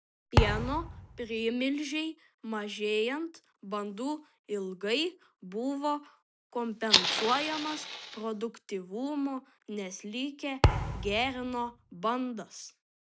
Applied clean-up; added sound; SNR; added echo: none; Fire + Thump, thud; -2 dB; none.